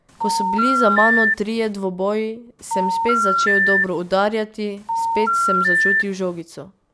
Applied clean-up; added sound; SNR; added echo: none; Telephone; -3 dB; none.